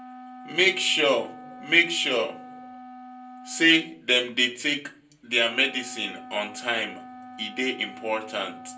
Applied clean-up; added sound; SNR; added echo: none; Wind instrument, woodwind instrument; 17 dB; reverberation time 0.2 s.